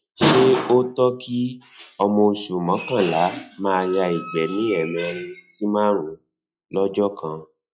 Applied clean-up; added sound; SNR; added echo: classical method log-MMSE.